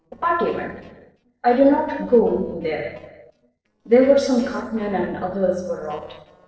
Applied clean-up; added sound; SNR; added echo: neural separator model SepFormer DNS4.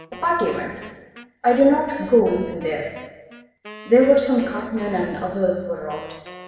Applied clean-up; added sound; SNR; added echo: none; Wind instrument, woodwind instrument; 20 dB; reverberation time 1.1 s.